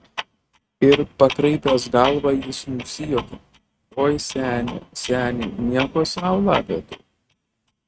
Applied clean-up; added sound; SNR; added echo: neural mask model RNNoise.